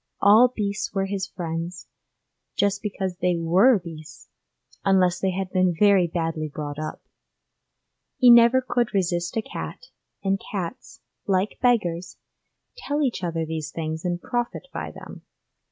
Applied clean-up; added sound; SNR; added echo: none; none; none; none.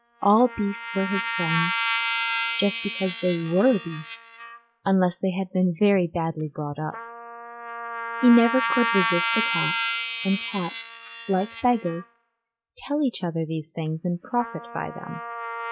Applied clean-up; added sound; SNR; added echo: classical method log-MMSE.